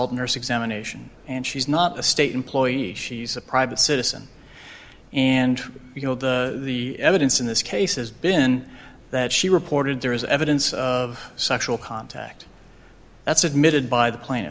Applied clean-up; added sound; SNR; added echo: none; none; none; none.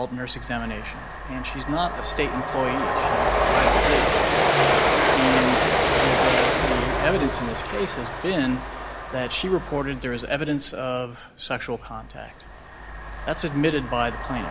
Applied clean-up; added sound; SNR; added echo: none; Train; -3 dB; none.